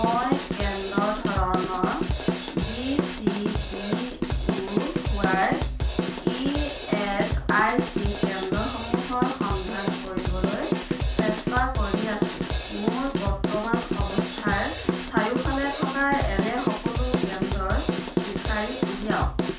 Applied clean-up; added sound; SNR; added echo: none; Drum / Drum kit; -3 dB; reverberation time 0.3 s.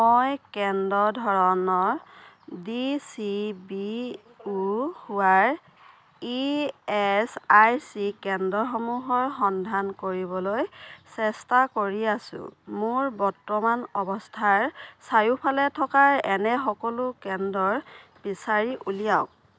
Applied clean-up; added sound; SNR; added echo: none; none; none; none.